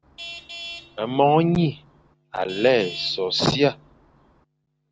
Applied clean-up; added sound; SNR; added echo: none; Traffic noise, roadway noise / Vehicle horn, car horn, honking; 17 dB; none.